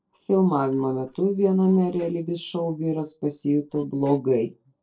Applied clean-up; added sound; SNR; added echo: neural separator model SepFormer DNS4.